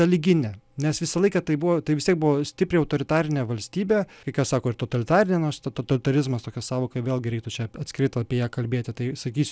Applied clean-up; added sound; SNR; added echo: none; none; none; none.